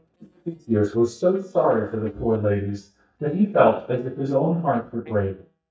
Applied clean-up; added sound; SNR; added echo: neural mask model DeepFilterNet 3.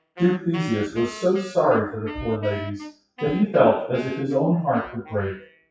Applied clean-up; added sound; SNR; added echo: classical method WPE with log-MMSE.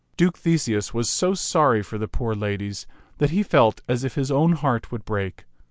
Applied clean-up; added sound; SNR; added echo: none; none; none; none.